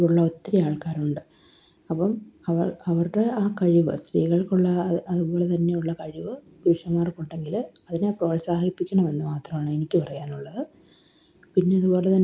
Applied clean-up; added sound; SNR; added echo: none; none; none; none.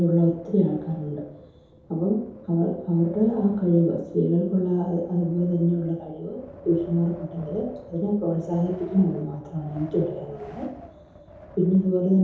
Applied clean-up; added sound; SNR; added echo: none; Wind; 20 dB; reverberation time 0.8 s.